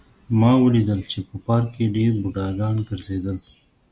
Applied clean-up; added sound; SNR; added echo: none; none; none; none.